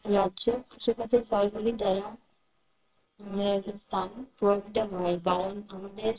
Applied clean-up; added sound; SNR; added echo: neural separator model SepFormer WHAMR!.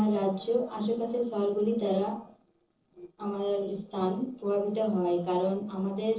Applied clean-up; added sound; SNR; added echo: neural separator model SepFormer DNS4.